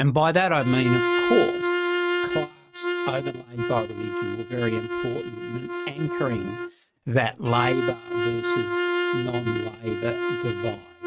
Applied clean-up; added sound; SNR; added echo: neural mask model RNNoise.